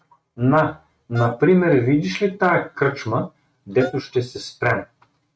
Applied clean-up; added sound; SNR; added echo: neural mask model RNNoise.